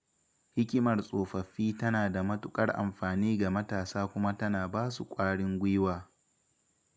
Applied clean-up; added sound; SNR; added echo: none; none; none; none.